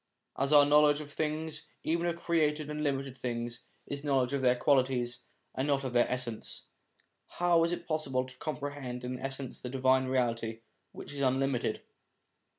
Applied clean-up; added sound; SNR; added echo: none; none; none; none.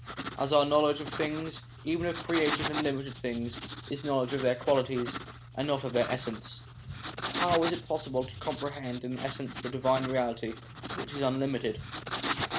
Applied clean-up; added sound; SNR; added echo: none; Writing; 8 dB; none.